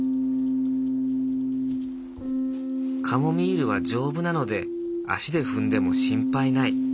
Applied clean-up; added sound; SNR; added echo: none; Keyboard (musical); -3 dB; none.